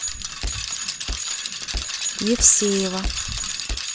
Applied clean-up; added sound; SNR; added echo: none; Bicycle; 2 dB; none.